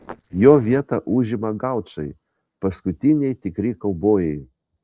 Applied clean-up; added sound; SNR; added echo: neural separator model SepFormer DNS4.